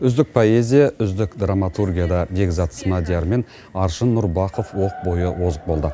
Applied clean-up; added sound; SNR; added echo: none; none; none; none.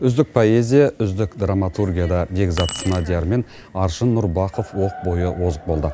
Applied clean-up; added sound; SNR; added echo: none; Keys jangling; 13 dB; none.